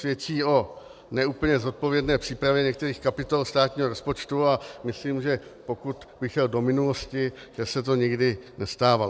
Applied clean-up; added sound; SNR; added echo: none; none; none; none.